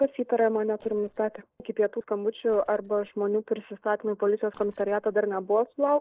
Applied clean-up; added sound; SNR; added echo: neural separator model SepFormer DNS4.